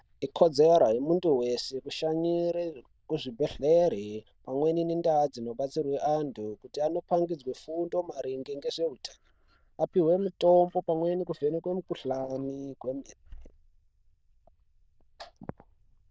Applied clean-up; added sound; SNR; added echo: neural diffusion model UNIVERSE++.